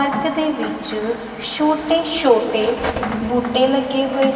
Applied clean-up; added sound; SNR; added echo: none; Rain; 12 dB; reverberation time 2.6 s.